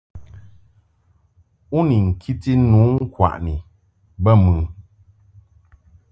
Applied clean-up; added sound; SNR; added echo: none; none; none; none.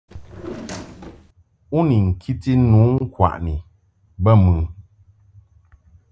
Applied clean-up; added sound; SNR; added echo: none; Drawer open or close; 15 dB; none.